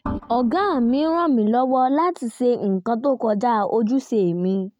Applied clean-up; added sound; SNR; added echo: neural mask model RNNoise.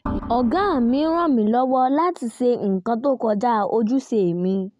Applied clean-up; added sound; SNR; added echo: none; Organ; 11 dB; none.